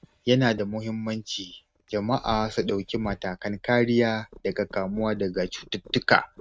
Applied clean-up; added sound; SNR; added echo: neural mask model RNNoise.